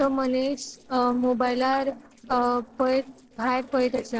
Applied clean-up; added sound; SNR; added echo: neural separator model SepFormer DNS4.